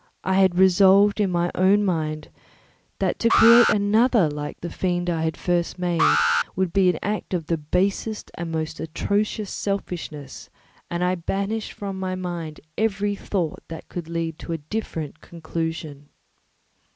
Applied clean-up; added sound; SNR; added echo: none; Alarm; 3 dB; none.